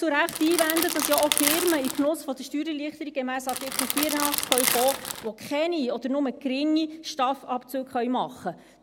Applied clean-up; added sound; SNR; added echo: none; Crackle; 2 dB; none.